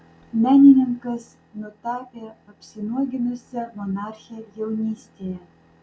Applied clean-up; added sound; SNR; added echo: none; none; none; none.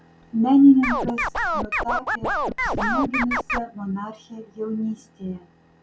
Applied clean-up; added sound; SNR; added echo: none; Scratching (performance technique); 1 dB; none.